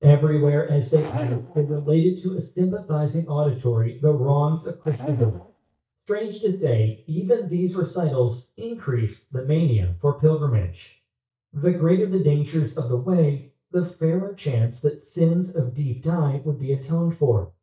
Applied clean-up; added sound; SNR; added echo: neural mask model DeepFilterNet 3.